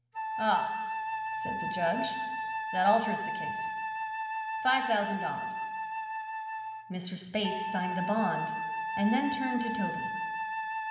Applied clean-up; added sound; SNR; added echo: none; Wind instrument, woodwind instrument; 1 dB; reverberation time 1.2 s.